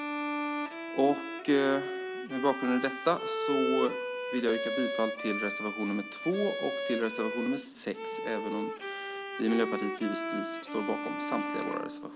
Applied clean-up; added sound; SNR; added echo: none; Bowed string instrument; 3 dB; none.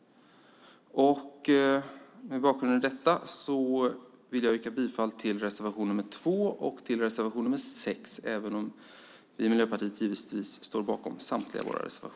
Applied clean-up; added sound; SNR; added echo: none; none; none; none.